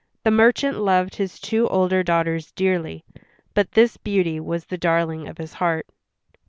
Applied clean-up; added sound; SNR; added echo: none; none; none; none.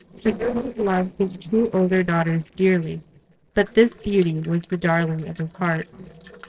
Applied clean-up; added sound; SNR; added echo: neural separator model SepFormer DNS4.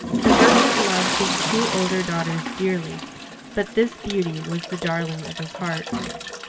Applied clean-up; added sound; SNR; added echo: none; Toilet flush; -1 dB; reverberation time 1.5 s.